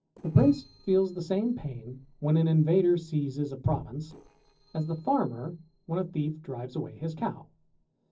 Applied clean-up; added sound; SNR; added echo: neural separator model SepFormer DNS4.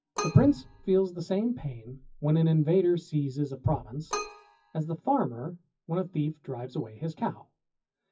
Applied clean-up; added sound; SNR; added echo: classical method WPE with log-MMSE.